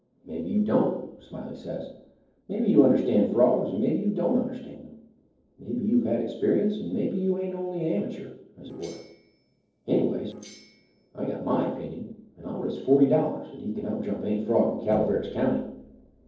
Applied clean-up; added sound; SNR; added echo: neural separator model SepFormer DNS4.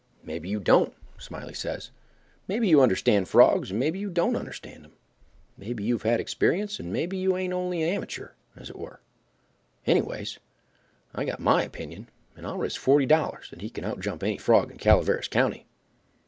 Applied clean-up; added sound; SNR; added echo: none; none; none; none.